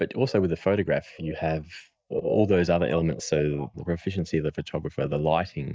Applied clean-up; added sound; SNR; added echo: neural mask model DeepFilterNet 3.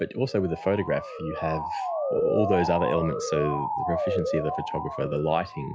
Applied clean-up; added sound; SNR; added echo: classical method log-MMSE.